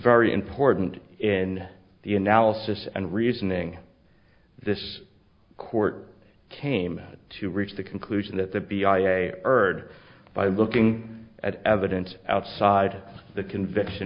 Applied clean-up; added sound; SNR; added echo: none; none; none; none.